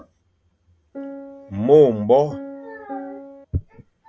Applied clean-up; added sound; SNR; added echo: none; Piano; 13 dB; none.